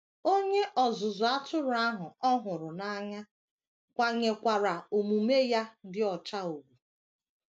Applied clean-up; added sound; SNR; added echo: none; none; none; none.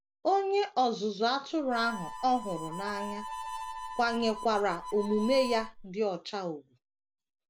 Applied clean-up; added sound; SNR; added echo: none; Harmonica; 12 dB; none.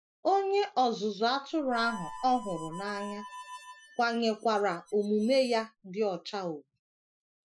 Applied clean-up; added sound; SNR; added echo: classical method Wiener filter.